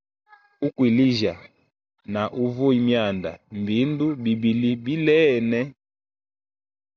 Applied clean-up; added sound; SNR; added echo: none; none; none; none.